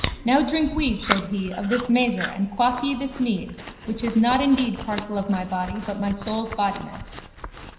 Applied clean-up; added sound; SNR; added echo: none; Chewing, mastication; 10 dB; reverberation time 0.9 s.